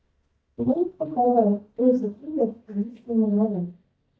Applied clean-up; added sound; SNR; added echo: neural mask model DeepFilterNet 3.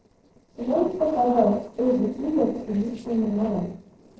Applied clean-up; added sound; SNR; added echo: neural separator model SepFormer DNS4.